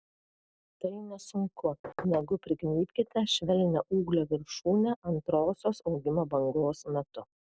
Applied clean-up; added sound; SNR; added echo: neural separator model SepFormer DNS4.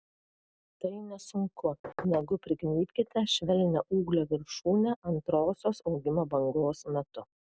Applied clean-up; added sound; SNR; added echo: none; Knock; 9 dB; none.